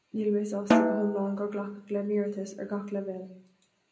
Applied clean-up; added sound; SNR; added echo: none; Snare drum; -2 dB; reverberation time 0.5 s.